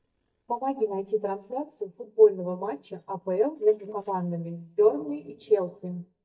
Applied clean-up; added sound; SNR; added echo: neural mask model DeepFilterNet 3.